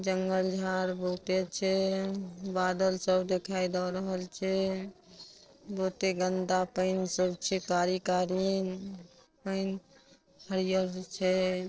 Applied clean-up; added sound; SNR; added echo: neural separator model SepFormer DNS4.